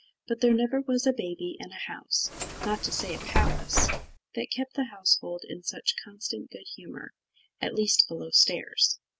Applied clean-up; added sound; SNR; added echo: none; Bus; -1 dB; none.